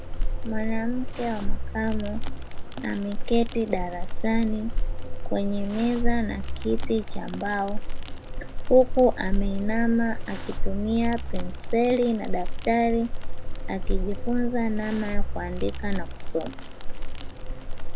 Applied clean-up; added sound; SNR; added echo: none; Crackle; -3 dB; none.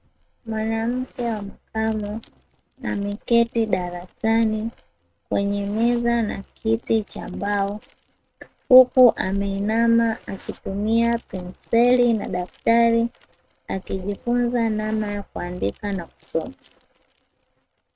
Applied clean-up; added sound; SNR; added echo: neural mask model RNNoise.